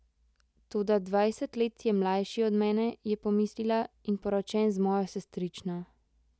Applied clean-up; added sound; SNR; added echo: none; none; none; none.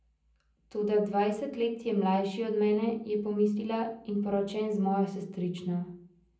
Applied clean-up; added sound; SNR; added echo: none; none; none; reverberation time 0.6 s.